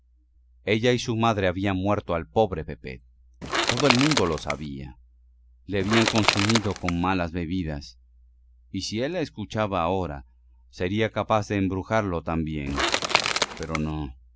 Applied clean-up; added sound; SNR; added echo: none; Crushing / Wood; -1 dB; none.